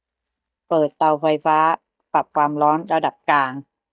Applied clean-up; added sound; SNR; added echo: neural mask model DeepFilterNet 3.